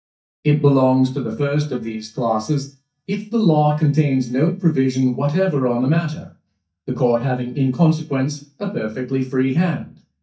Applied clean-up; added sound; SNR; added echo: neural mask model DeepFilterNet 3.